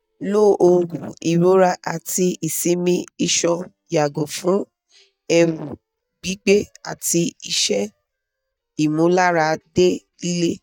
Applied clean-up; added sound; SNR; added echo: neural mask model DeepFilterNet 3.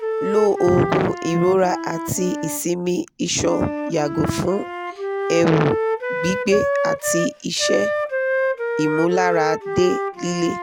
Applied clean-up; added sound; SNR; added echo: none; Wind instrument, woodwind instrument; 3 dB; none.